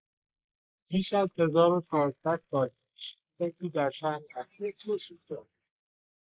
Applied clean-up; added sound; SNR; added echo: neural mask model Resemble Enhance denoiser.